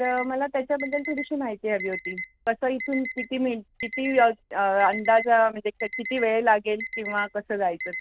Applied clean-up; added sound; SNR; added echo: none; Alarm; 12 dB; none.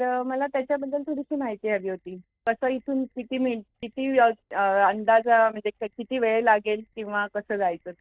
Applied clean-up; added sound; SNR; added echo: neural mask model DeepFilterNet 3.